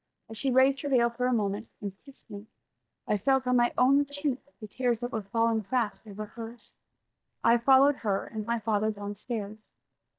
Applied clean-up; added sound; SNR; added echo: neural mask model DeepFilterNet 3.